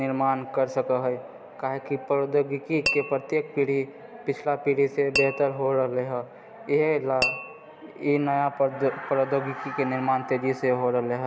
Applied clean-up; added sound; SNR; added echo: none; Tap / Glass; 7 dB; none.